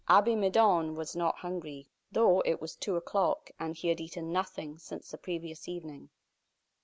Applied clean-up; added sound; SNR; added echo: none; none; none; none.